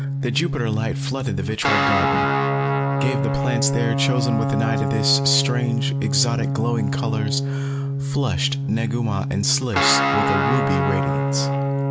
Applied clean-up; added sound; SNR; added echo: none; Guitar; -3 dB; none.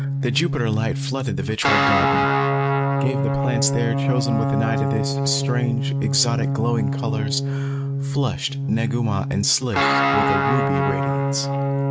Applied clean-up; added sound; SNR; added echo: neural mask model RNNoise.